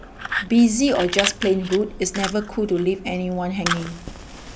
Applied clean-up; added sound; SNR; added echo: none; Fire; 9 dB; none.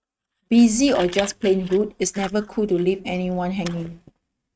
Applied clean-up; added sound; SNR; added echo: neural mask model RNNoise.